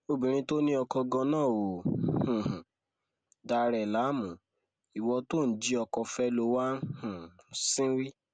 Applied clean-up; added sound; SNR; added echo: none; none; none; none.